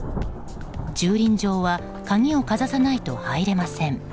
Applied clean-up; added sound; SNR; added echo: none; Rain / Thunderstorm; 11 dB; none.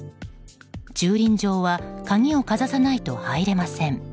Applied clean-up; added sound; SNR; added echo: none; none; none; none.